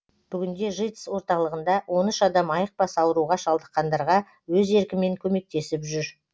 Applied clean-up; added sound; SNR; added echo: none; none; none; none.